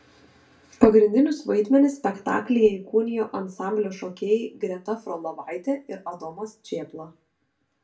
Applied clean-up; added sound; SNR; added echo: none; none; none; reverberation time 0.2 s.